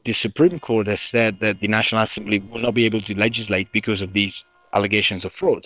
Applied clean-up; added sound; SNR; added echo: neural separator model SepFormer WHAM!.